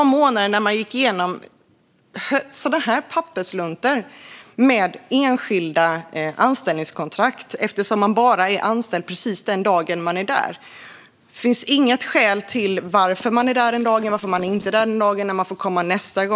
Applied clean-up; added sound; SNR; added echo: neural mask model Resemble Enhance denoiser.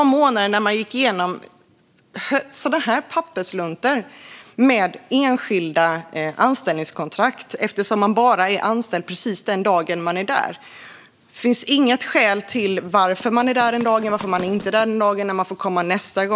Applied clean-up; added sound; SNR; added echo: none; Run; 17 dB; none.